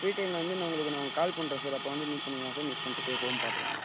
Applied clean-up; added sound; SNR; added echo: none; Drill; -1 dB; none.